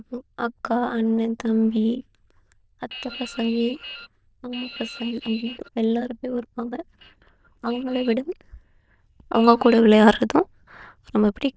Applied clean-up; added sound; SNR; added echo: neural diffusion model UNIVERSE++.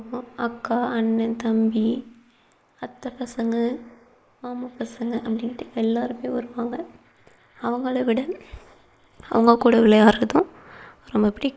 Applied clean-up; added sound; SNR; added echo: neural mask model Resemble Enhance denoiser.